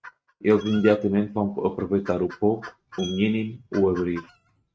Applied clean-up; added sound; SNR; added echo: neural mask model RNNoise.